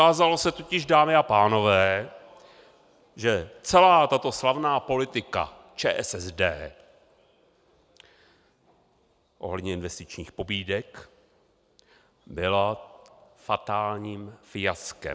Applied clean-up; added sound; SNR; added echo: none; none; none; none.